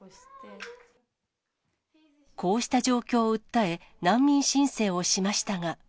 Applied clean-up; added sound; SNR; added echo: none; none; none; none.